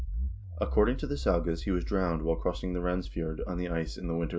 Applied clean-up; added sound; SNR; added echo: none; Accelerating, revving, vroom; 4 dB; none.